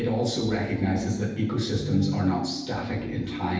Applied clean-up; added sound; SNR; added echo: none; none; none; reverberation time 0.9 s.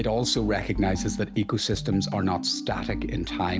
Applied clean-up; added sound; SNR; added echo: none; none; none; none.